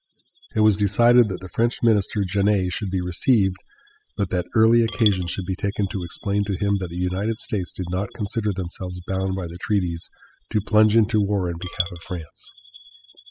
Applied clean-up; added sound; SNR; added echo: classical method spectral subtraction.